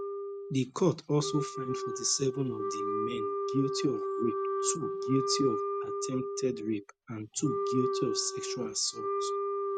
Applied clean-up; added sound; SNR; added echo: neural mask model RNNoise.